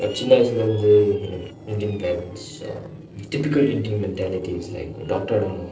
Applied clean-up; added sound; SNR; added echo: neural separator model SepFormer DNS4.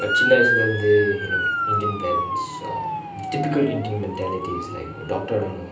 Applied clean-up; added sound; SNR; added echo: none; Motor vehicle (road) / Siren; 2 dB; reverberation time 0.6 s.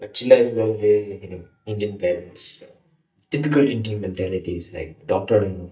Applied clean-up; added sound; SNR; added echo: neural mask model DeepFilterNet 3.